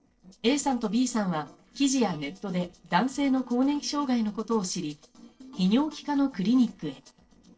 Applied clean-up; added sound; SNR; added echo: neural separator model SepFormer DNS4.